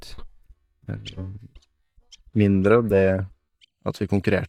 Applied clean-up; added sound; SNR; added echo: neural mask model DeepFilterNet 3.